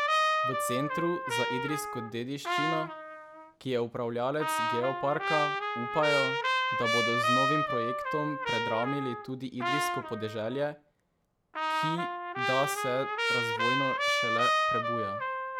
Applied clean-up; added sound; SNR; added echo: none; Trumpet; -3 dB; none.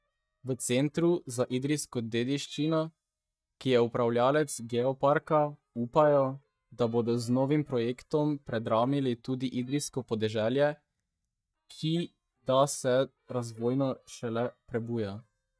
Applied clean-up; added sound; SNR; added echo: neural mask model DeepFilterNet 3.